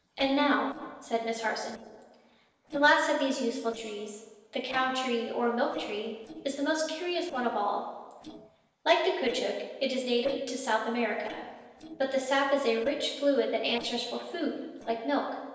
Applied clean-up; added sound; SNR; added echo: neural separator model SepFormer DNS4.